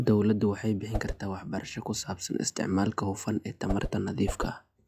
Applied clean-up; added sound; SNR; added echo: classical method log-MMSE.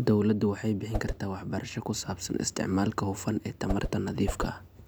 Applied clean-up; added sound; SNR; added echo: none; Whoosh, swoosh, swish; 5 dB; none.